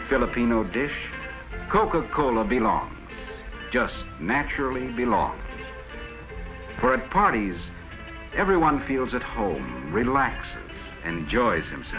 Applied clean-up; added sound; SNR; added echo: none; none; none; none.